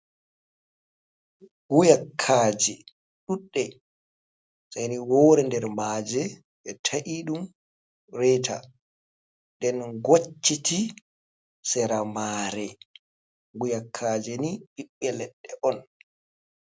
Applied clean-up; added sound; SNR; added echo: none; none; none; none.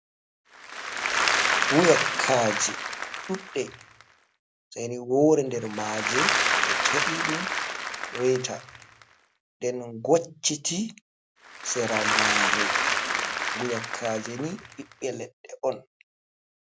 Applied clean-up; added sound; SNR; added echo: none; Applause / Crowd; -1 dB; none.